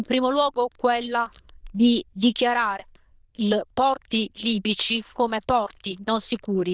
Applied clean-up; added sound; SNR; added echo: neural diffusion model UNIVERSE++.